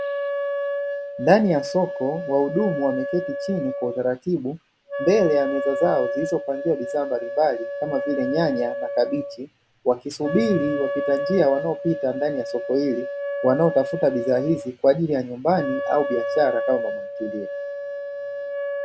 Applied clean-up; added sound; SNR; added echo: none; Wind instrument, woodwind instrument; 5 dB; none.